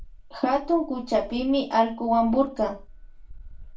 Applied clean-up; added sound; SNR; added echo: none; Keys jangling; 17 dB; reverberation time 0.2 s.